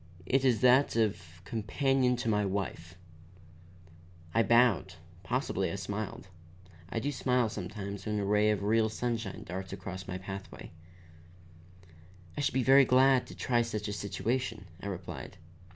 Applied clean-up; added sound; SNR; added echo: none; none; none; none.